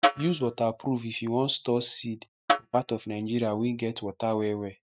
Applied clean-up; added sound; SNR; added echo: neural mask model RNNoise.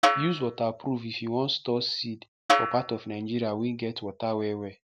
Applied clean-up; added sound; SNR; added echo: none; Snare drum; 1 dB; none.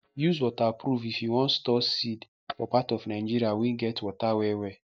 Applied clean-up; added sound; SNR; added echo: neural mask model DeepFilterNet 3.